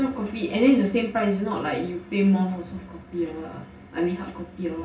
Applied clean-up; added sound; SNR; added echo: none; none; none; reverberation time 0.4 s.